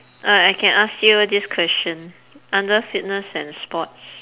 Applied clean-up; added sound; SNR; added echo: none; none; none; none.